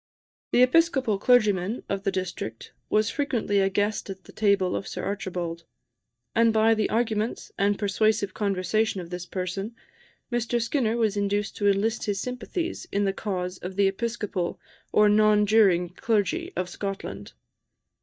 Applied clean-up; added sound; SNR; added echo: neural mask model DeepFilterNet 3.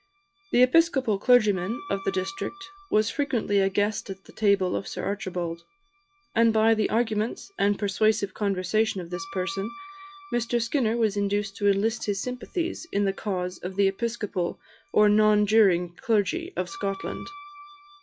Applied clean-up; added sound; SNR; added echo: classical method log-MMSE.